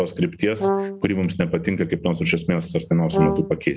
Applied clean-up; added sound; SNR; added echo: none; Brass instrument; 2 dB; none.